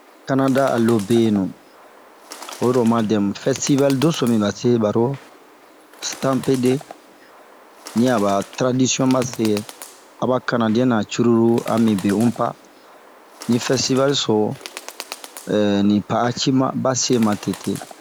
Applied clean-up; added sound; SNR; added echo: none; Bird; 19 dB; none.